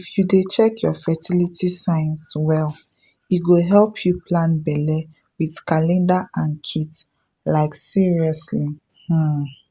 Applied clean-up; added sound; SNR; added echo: none; none; none; none.